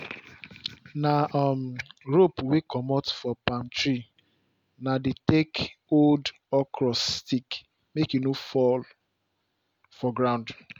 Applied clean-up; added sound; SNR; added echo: none; none; none; none.